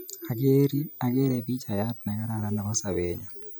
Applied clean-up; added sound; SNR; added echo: none; Camera; 15 dB; none.